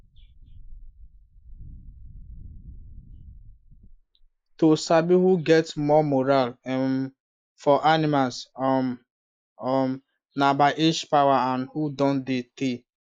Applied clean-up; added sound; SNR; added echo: neural mask model Resemble Enhance denoiser.